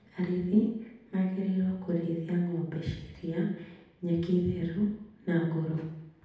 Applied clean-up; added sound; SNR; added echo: none; none; none; reverberation time 0.8 s.